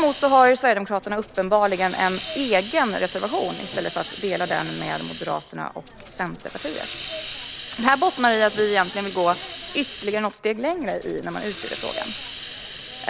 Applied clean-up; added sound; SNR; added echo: none; Hiss; 13 dB; none.